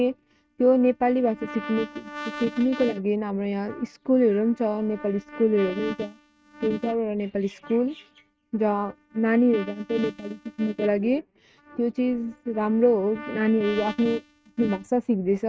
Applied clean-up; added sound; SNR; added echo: neural mask model RNNoise.